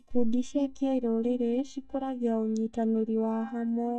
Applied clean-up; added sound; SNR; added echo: neural mask model DeepFilterNet 3.